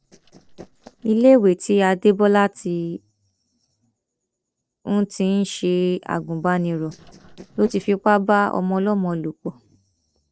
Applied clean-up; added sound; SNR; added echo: neural separator model SepFormer DNS4.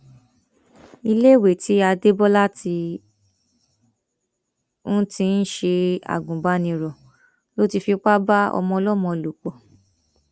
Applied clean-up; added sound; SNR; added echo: none; none; none; none.